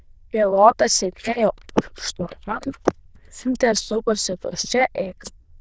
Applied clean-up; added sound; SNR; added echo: neural diffusion model UNIVERSE++.